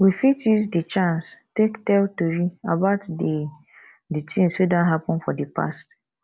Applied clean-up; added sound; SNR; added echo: none; none; none; none.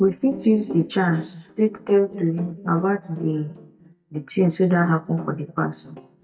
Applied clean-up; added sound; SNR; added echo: neural mask model DeepFilterNet 3.